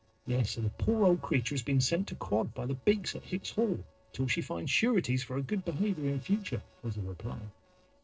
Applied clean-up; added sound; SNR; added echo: neural separator model SepFormer DNS4.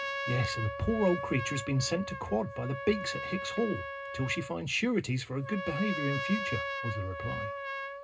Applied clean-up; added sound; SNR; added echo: none; Trumpet; 5 dB; reverberation time 0.2 s.